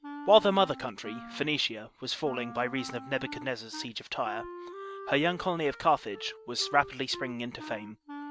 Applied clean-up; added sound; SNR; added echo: none; Wind instrument, woodwind instrument; 14 dB; none.